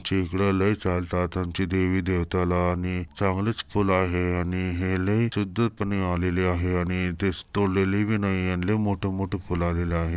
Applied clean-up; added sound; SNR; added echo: none; none; none; none.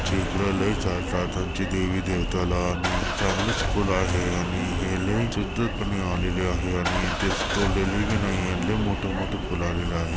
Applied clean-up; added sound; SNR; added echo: none; Engine starting / Car; 1 dB; none.